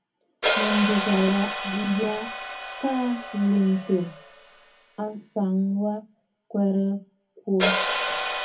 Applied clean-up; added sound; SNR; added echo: none; Hi-hat; 5 dB; reverberation time 0.3 s.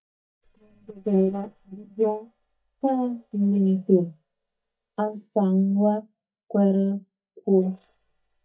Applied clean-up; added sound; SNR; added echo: neural mask model DeepFilterNet 3.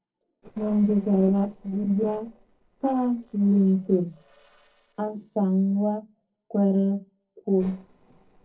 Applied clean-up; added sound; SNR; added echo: neural separator model SepFormer DNS4.